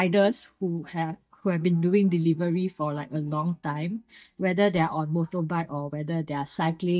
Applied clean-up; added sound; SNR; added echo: neural mask model DeepFilterNet 3.